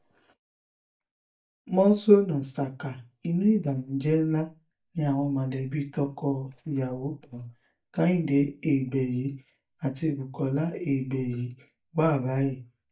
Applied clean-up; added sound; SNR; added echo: neural mask model DeepFilterNet 3.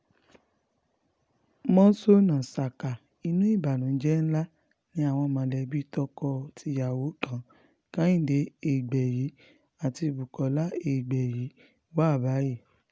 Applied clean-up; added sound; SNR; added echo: none; none; none; none.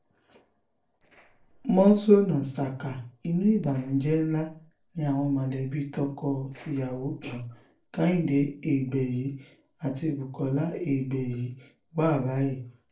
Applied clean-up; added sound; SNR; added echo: neural separator model SepFormer DNS4.